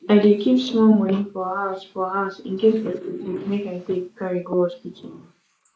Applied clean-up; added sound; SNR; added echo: neural mask model Resemble Enhance denoiser.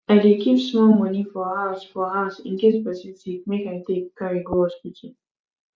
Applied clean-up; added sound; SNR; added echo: none; none; none; none.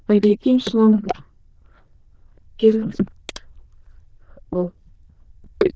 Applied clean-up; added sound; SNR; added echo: neural diffusion model UNIVERSE++.